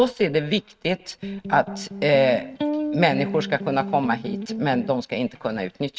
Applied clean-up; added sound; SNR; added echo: neural mask model RNNoise.